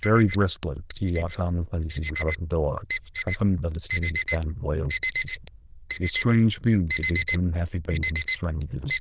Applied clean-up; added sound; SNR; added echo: neural diffusion model UNIVERSE++.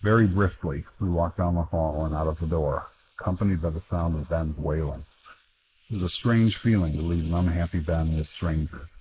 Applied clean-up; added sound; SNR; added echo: neural mask model Resemble Enhance denoiser.